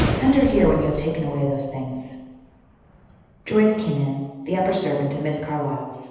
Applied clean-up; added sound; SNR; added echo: none; Gunshot, gunfire; 10 dB; reverberation time 1.1 s.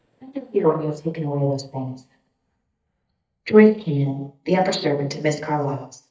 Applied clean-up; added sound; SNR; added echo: neural mask model DeepFilterNet 3.